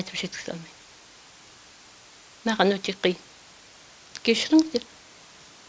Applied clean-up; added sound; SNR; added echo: none; none; none; none.